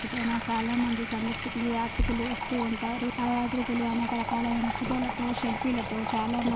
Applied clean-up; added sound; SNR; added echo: none; Sink (filling or washing) / Water tap, faucet; 4 dB; none.